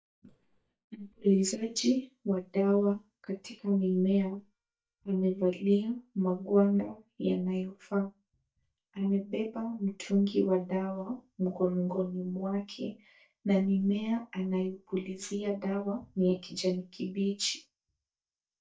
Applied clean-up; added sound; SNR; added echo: neural mask model DeepFilterNet 3.